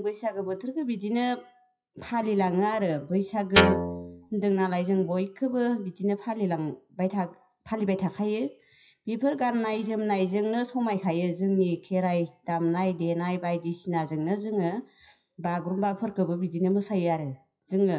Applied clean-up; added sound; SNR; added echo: classical method WPE with log-MMSE.